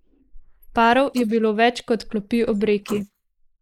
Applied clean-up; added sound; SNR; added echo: neural mask model Resemble Enhance denoiser.